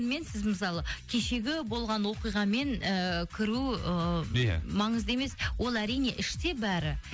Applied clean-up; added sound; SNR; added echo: none; none; none; none.